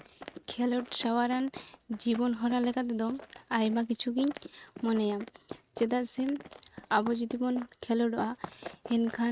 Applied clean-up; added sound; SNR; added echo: neural mask model RNNoise.